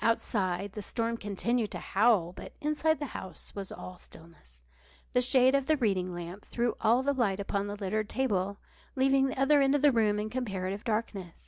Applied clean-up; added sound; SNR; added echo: none; none; none; none.